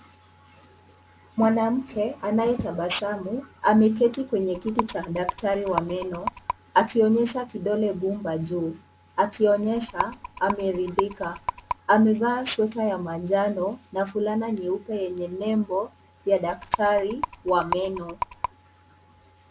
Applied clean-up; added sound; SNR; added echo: none; Rattle; 7 dB; none.